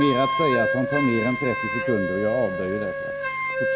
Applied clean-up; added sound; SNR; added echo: none; Wind instrument, woodwind instrument; 1 dB; none.